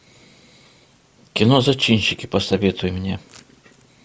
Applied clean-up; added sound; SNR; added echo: none; none; none; none.